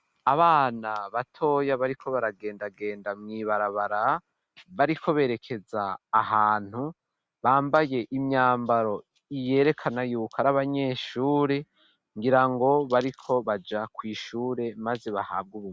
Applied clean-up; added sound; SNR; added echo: none; none; none; none.